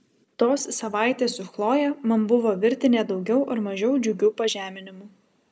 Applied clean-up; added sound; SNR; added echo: none; none; none; none.